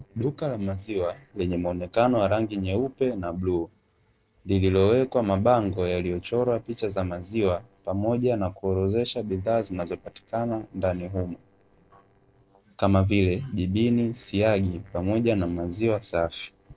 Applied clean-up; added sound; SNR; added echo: neural separator model SepFormer DNS4.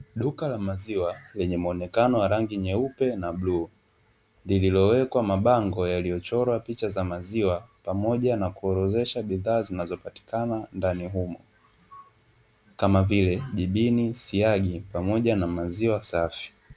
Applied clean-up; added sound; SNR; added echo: none; none; none; none.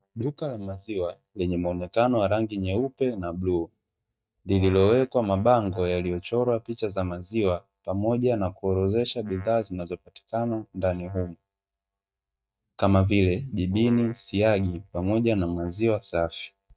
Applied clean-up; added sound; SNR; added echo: neural mask model DeepFilterNet 3.